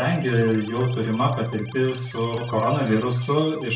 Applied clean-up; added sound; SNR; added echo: none; Keyboard (musical); 20 dB; reverberation time 0.3 s.